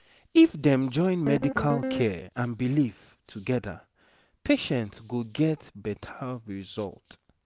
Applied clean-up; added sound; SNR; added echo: none; Guitar; 4 dB; none.